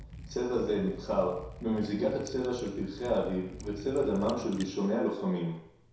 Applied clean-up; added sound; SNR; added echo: none; Liquid; 15 dB; reverberation time 0.7 s.